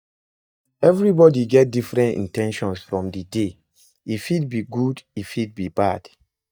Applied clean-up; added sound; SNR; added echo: neural mask model DeepFilterNet 3.